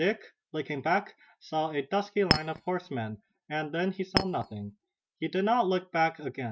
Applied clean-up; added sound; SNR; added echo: neural mask model RNNoise.